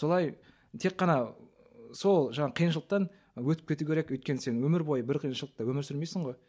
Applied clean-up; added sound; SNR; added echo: none; none; none; none.